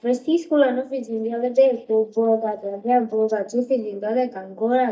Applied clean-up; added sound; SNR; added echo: neural mask model DeepFilterNet 3.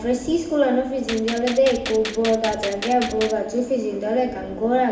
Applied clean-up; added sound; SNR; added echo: none; Gunshot, gunfire; 12 dB; reverberation time 1.0 s.